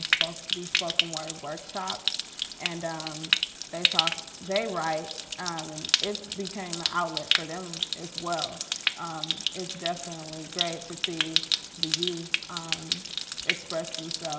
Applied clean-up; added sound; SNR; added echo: none; Stream; -5 dB; reverberation time 1.6 s.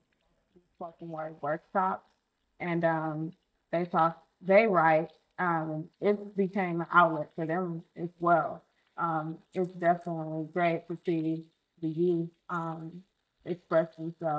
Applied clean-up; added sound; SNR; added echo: neural mask model DeepFilterNet 3.